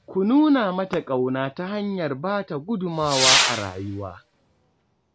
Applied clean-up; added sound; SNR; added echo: none; Whoosh, swoosh, swish / Fireworks; 4 dB; none.